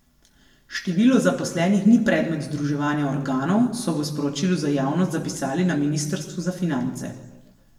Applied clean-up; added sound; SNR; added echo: none; none; none; reverberation time 0.9 s.